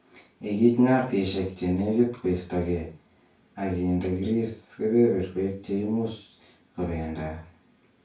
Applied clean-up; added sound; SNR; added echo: none; none; none; reverberation time 0.3 s.